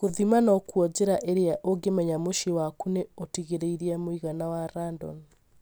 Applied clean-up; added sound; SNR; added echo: none; none; none; none.